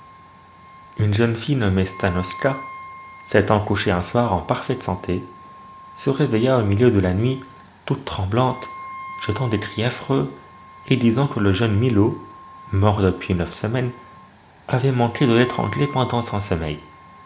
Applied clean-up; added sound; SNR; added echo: none; Wind instrument, woodwind instrument; 19 dB; none.